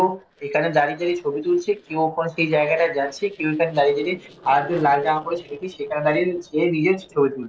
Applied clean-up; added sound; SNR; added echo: neural separator model SepFormer DNS4.